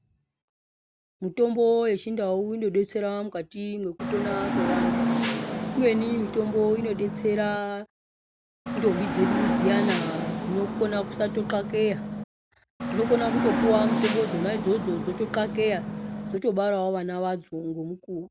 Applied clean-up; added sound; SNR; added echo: none; Hiss / Bus / Engine; 1 dB; none.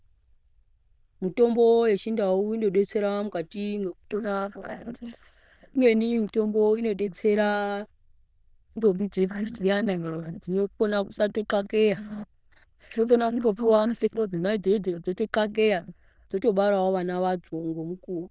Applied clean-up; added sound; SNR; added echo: neural diffusion model UNIVERSE++.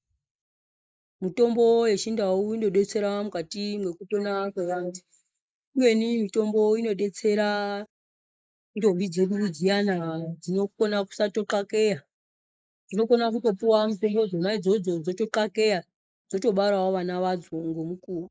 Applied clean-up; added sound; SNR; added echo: neural mask model Resemble Enhance denoiser.